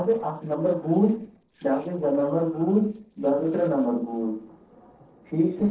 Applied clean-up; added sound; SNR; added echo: neural separator model SepFormer DNS4.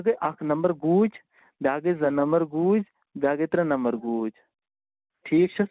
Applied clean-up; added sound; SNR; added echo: none; none; none; none.